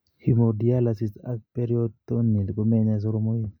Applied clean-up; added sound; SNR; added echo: none; none; none; none.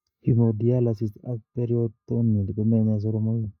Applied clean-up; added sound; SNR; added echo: neural mask model DeepFilterNet 3.